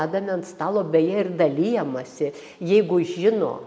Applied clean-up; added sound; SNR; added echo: none; none; none; none.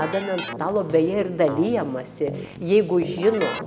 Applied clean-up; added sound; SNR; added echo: none; Keyboard (musical); 12 dB; none.